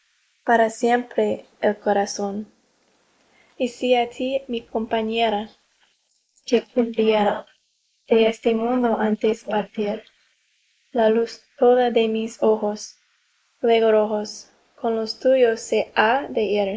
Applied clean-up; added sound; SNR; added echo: neural mask model Resemble Enhance denoiser.